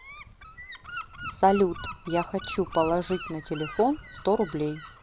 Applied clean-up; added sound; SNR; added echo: none; Gull, seagull / Wind; 13 dB; none.